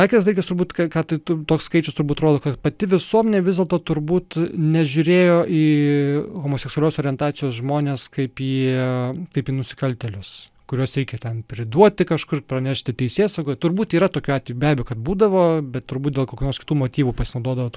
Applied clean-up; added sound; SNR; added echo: none; none; none; none.